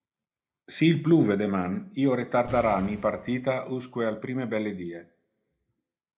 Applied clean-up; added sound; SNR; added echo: none; Boom; 17 dB; reverberation time 0.2 s.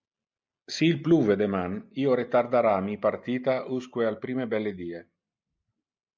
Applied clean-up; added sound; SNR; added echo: none; none; none; none.